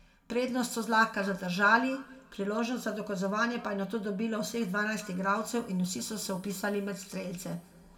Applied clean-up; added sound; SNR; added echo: none; none; none; reverberation time 1.5 s.